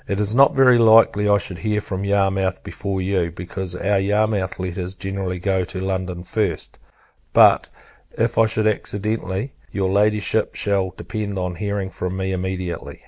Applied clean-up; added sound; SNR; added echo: none; none; none; none.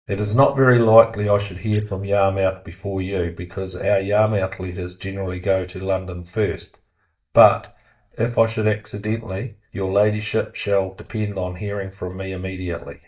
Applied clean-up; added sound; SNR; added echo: neural mask model DeepFilterNet 3.